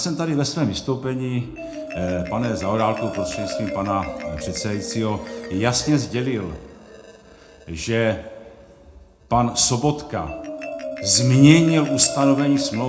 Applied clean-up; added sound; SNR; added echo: none; Marimba, xylophone; 11 dB; reverberation time 0.3 s.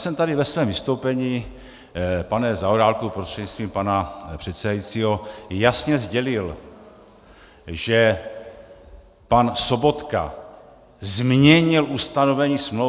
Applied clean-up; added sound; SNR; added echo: none; none; none; none.